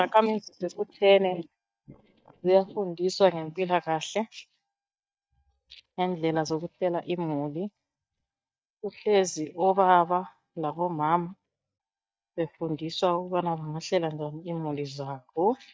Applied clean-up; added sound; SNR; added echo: neural mask model DeepFilterNet 3.